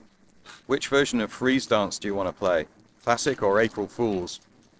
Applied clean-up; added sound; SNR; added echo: neural separator model SepFormer DNS4.